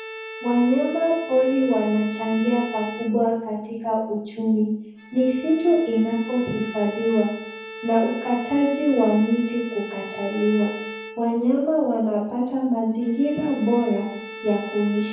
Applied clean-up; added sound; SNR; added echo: none; Bowed string instrument; 14 dB; reverberation time 0.9 s.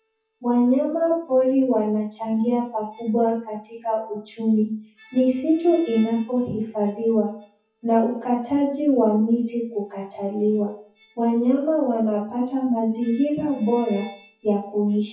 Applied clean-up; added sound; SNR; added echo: classical method WPE with log-MMSE.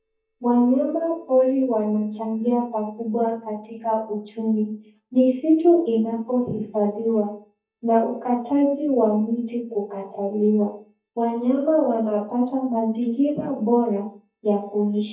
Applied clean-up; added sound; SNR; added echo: neural mask model DeepFilterNet 3.